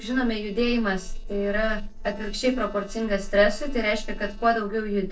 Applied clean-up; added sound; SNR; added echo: neural separator model SepFormer DNS4.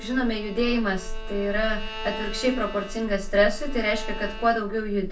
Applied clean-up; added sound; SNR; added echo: none; Bowed string instrument; 15 dB; reverberation time 0.3 s.